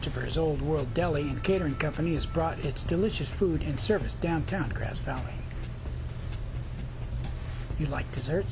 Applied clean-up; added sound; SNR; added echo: none; none; none; none.